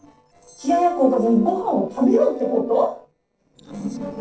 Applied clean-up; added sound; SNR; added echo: neural separator model SepFormer DNS4.